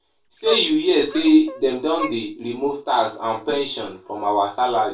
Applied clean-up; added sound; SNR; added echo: none; Dog; 16 dB; reverberation time 0.2 s.